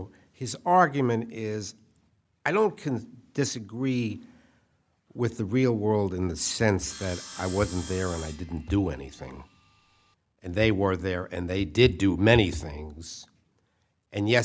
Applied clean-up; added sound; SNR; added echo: none; Sawing; 18 dB; none.